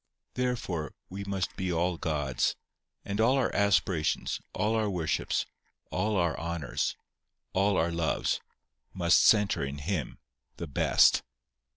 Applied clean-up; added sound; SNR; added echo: none; none; none; none.